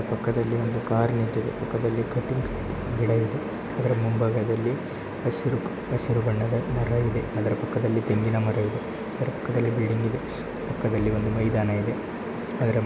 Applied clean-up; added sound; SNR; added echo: none; Piano; 13 dB; none.